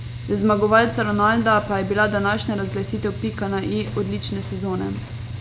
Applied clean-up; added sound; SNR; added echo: none; Mechanical fan + Idling / Engine starting / Motorcycle / Accelerating, revving, vroom; 9 dB; none.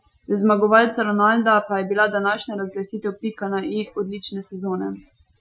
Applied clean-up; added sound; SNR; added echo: classical method Wiener filter.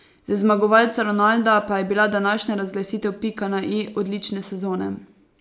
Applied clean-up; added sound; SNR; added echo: none; none; none; none.